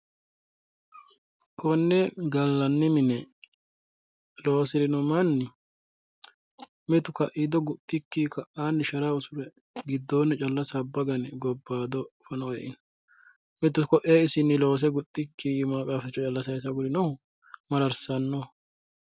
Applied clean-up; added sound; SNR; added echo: none; none; none; none.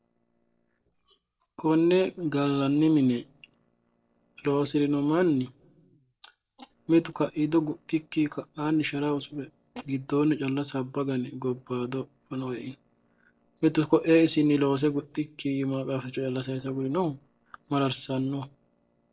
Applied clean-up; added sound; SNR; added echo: neural separator model SepFormer DNS4.